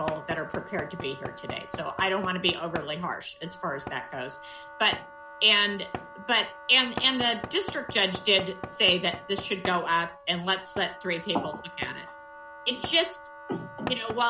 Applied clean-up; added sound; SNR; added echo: none; Knock / Wood + Wind instrument, woodwind instrument; 12 dB; none.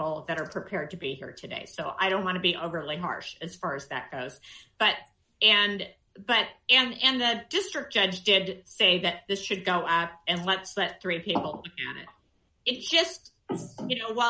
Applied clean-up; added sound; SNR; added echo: none; none; none; none.